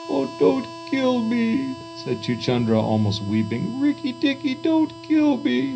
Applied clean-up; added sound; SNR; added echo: none; Harmonica; 16 dB; reverberation time 0.4 s.